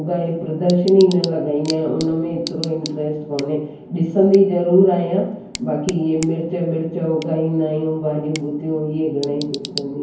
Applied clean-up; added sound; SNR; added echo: none; Tick / Bicycle; 18 dB; reverberation time 0.9 s.